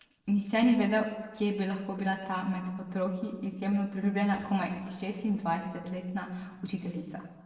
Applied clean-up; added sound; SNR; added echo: neural separator model SepFormer DNS4.